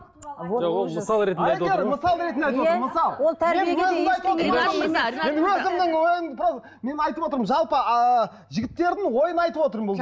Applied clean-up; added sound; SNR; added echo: none; none; none; none.